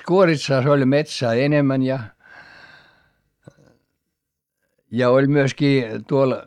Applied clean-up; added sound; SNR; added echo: neural mask model DeepFilterNet 3.